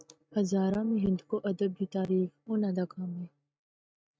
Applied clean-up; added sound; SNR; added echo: neural mask model RNNoise.